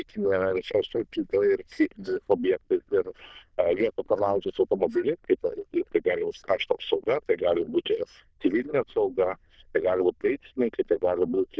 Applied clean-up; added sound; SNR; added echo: neural diffusion model UNIVERSE++.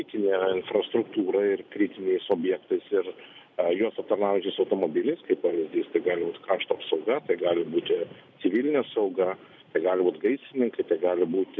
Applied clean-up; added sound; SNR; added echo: none; none; none; none.